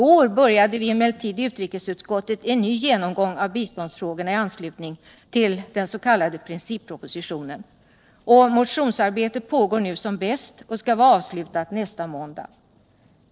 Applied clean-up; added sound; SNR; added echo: neural separator model SepFormer DNS4.